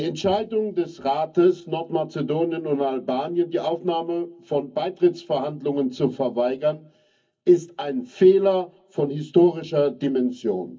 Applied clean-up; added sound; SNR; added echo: none; none; none; reverberation time 0.3 s.